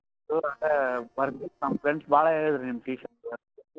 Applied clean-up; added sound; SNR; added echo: neural separator model SepFormer DNS4.